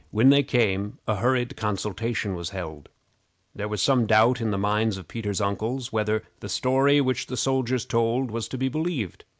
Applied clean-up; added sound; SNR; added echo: none; none; none; none.